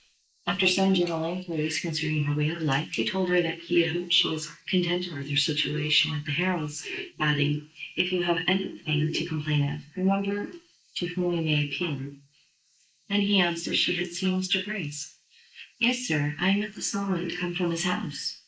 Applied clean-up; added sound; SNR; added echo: neural mask model Resemble Enhance denoiser.